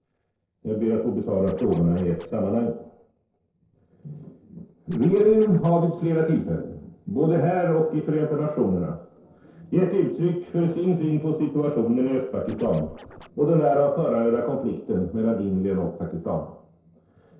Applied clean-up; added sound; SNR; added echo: neural separator model SepFormer DNS4.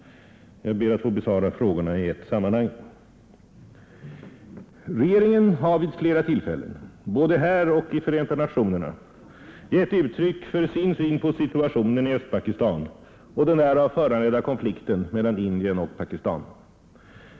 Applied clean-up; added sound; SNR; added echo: none; none; none; none.